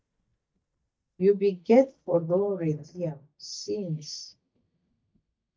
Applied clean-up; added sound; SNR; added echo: neural mask model DeepFilterNet 3.